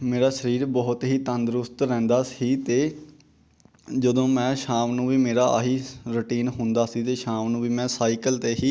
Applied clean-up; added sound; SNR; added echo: none; none; none; none.